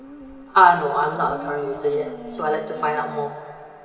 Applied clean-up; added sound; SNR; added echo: none; Dog; 17 dB; reverberation time 2.4 s.